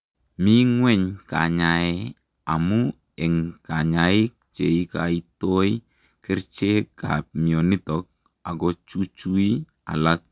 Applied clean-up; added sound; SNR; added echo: none; none; none; none.